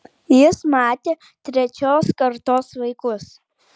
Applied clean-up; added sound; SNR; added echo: none; none; none; none.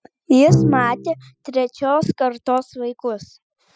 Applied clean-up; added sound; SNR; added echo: classical method spectral subtraction.